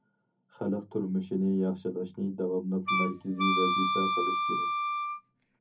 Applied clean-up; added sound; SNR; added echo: none; Wind instrument, woodwind instrument; -2 dB; reverberation time 0.3 s.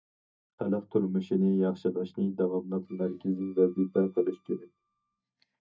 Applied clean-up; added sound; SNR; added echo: neural mask model DeepFilterNet 3.